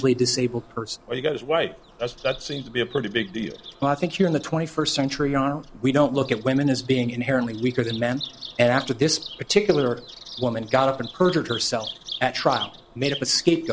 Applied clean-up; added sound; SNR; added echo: none; Bird vocalization, bird call, bird song; 17 dB; none.